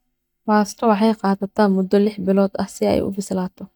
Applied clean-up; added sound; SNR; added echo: neural mask model DeepFilterNet 3.